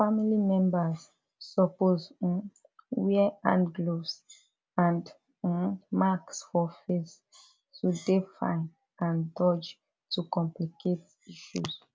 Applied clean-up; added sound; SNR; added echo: none; none; none; none.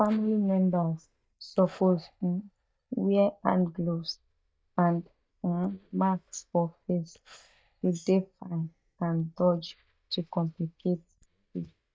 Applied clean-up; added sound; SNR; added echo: neural mask model DeepFilterNet 3.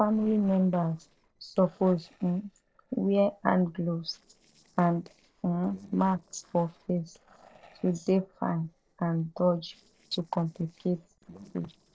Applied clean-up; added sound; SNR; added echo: neural separator model SepFormer DNS4.